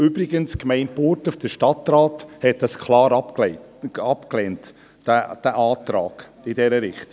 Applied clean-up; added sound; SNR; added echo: none; none; none; none.